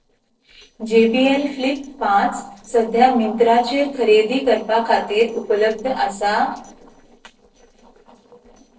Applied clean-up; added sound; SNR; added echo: neural separator model SepFormer DNS4.